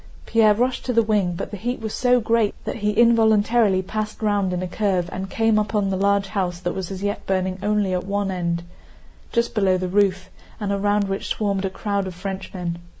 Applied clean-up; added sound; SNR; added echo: none; none; none; none.